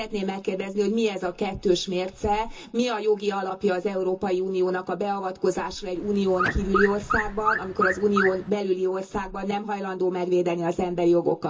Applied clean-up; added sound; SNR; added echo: none; Alarm / Car; 3 dB; reverberation time 0.2 s.